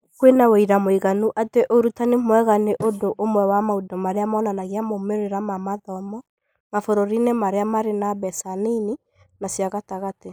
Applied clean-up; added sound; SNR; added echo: neural mask model Resemble Enhance denoiser.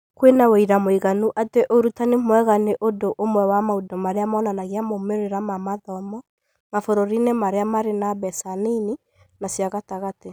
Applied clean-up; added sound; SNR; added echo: none; none; none; none.